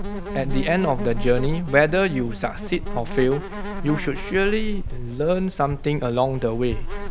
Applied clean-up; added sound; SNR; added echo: none; Insect; 4 dB; none.